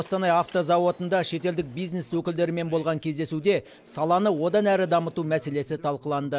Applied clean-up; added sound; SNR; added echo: none; none; none; none.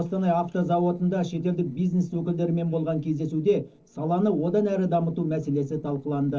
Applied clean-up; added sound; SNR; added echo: neural separator model SepFormer DNS4.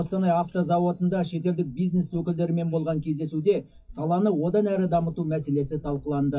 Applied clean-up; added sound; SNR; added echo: classical method WPE with log-MMSE.